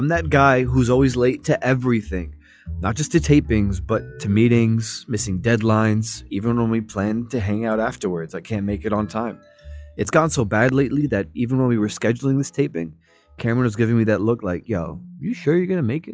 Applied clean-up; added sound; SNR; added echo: classical method log-MMSE.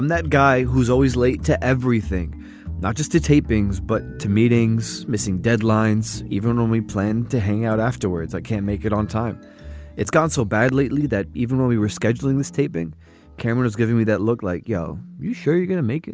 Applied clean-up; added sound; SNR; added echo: none; Telephone; 19 dB; none.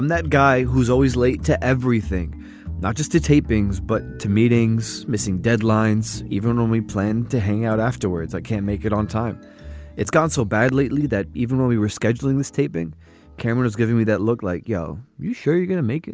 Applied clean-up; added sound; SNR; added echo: none; none; none; none.